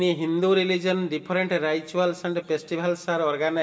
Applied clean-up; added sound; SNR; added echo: none; none; none; reverberation time 2.0 s.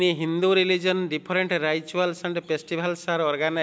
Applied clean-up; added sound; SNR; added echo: none; none; none; none.